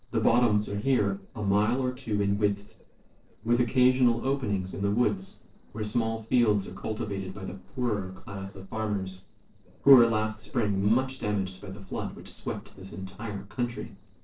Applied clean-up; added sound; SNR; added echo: neural separator model SepFormer DNS4.